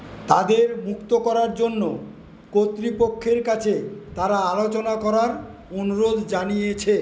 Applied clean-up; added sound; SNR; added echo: none; none; none; none.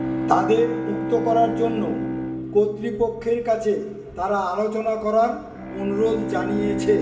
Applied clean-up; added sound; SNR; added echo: none; Bowed string instrument; 6 dB; reverberation time 1.7 s.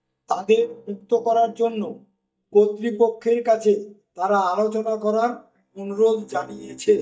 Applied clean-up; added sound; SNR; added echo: neural mask model DeepFilterNet 3.